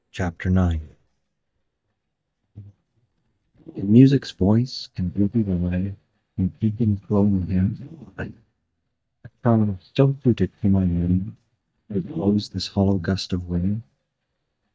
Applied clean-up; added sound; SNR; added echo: neural mask model DeepFilterNet 3.